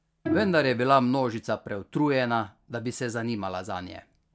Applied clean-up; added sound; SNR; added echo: none; Bowed string instrument; 10 dB; none.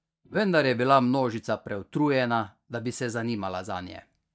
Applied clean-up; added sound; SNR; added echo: neural mask model DeepFilterNet 3.